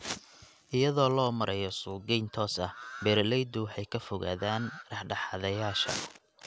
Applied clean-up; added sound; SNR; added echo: none; none; none; none.